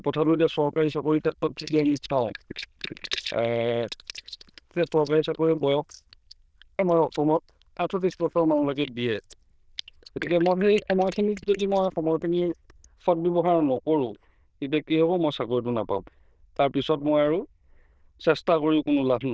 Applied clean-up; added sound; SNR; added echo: neural diffusion model UNIVERSE++.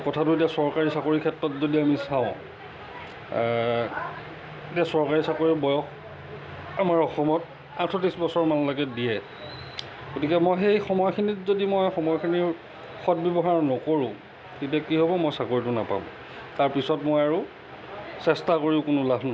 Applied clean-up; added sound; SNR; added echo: none; none; none; none.